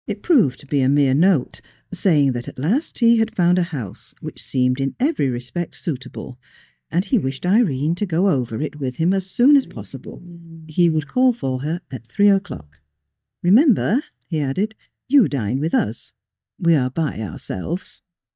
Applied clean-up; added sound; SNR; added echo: neural mask model DeepFilterNet 3.